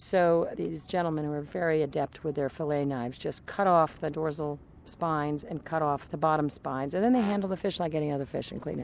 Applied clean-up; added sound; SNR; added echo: none; Brass instrument; 17 dB; none.